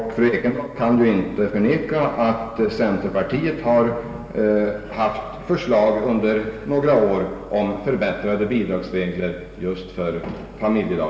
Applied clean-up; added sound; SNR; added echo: none; none; none; reverberation time 1.3 s.